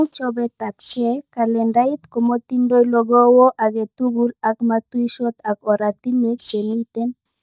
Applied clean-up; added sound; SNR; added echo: neural mask model DeepFilterNet 3.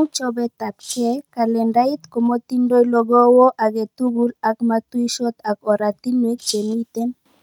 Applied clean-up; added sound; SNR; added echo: neural mask model RNNoise.